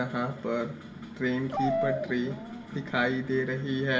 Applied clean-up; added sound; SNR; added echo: none; Dog; 5 dB; reverberation time 0.5 s.